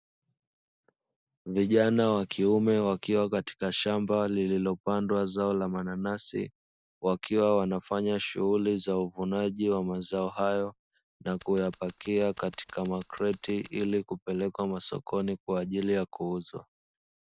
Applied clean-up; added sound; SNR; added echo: none; Scissors; 15 dB; none.